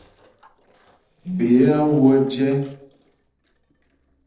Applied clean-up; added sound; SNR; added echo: neural separator model SepFormer DNS4.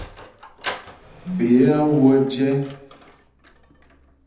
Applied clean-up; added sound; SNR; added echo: none; Sliding door; 18 dB; reverberation time 0.9 s.